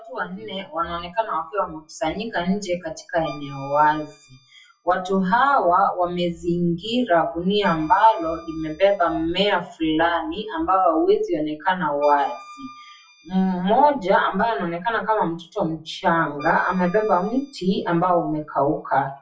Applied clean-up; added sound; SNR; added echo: classical method WPE with log-MMSE.